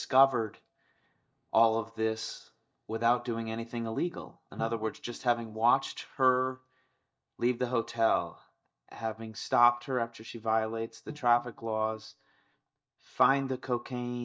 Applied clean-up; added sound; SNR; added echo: neural mask model DeepFilterNet 3.